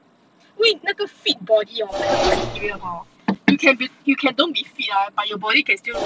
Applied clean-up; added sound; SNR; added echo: none; Engine; 8 dB; none.